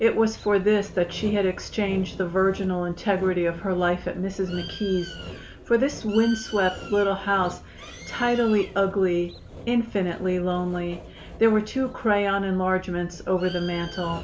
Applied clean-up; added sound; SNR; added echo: none; Bird + Sawing; 15 dB; none.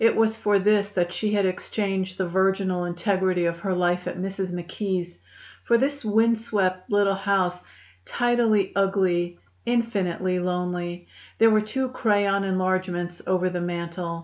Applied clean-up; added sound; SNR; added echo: none; none; none; none.